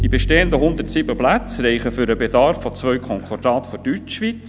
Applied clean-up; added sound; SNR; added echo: none; Bowed string instrument; 7 dB; none.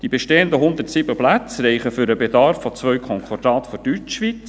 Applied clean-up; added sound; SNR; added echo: none; none; none; none.